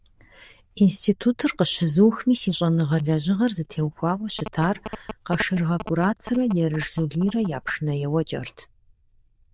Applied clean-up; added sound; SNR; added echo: neural diffusion model UNIVERSE++.